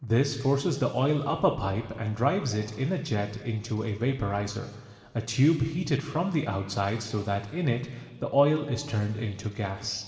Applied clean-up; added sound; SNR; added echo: none; none; none; reverberation time 2.0 s.